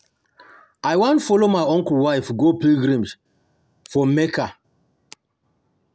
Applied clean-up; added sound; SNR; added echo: none; none; none; none.